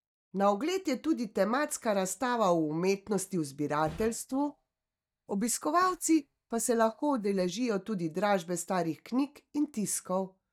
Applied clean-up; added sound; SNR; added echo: neural mask model DeepFilterNet 3.